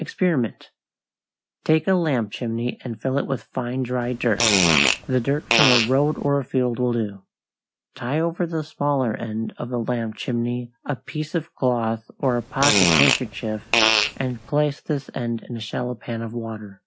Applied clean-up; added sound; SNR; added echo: none; Fart; -2 dB; none.